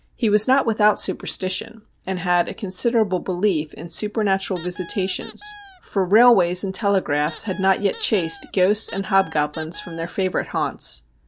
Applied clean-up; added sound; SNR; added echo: none; Squeak; 12 dB; none.